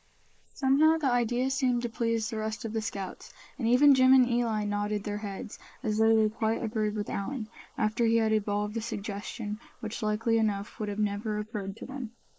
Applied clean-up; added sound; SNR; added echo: neural mask model Resemble Enhance denoiser.